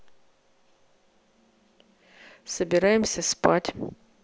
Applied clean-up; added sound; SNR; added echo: none; none; none; none.